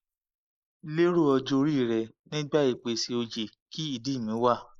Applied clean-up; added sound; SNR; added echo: neural mask model Resemble Enhance denoiser.